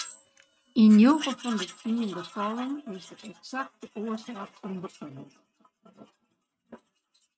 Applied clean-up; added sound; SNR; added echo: neural mask model RNNoise.